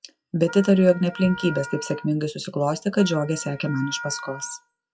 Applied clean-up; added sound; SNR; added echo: classical method WPE with log-MMSE.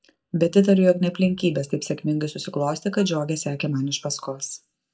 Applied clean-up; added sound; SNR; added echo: neural mask model DeepFilterNet 3.